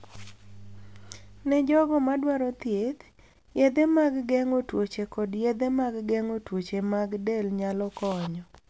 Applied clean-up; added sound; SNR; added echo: none; none; none; none.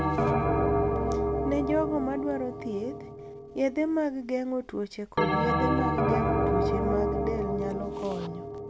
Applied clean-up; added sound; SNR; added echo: none; Bell; -3 dB; none.